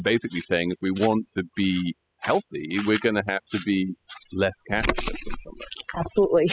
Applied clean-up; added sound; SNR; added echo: classical method spectral subtraction.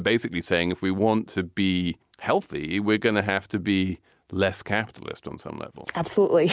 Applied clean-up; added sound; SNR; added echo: none; none; none; none.